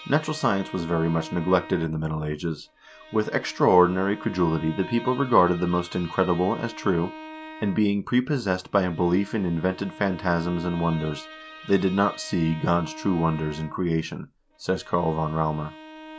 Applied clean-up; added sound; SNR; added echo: none; Bowed string instrument; 17 dB; none.